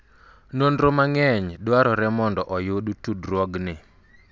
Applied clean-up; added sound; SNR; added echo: none; none; none; none.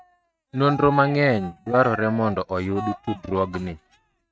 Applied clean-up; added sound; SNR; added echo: neural mask model RNNoise.